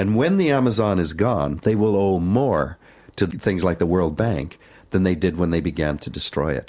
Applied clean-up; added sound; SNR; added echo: none; none; none; none.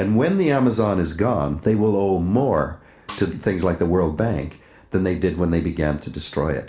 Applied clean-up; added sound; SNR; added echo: none; Snare drum; 19 dB; reverberation time 0.4 s.